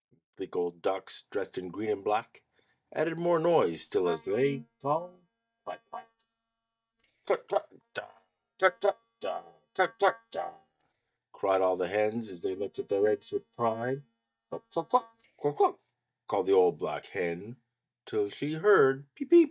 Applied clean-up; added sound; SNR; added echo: neural mask model DeepFilterNet 3.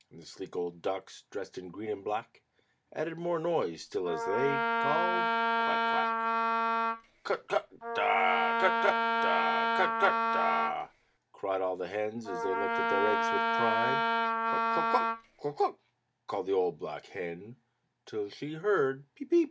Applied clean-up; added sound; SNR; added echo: none; Wind instrument, woodwind instrument; -3 dB; none.